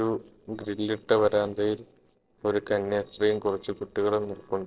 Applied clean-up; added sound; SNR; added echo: neural separator model SepFormer DNS4.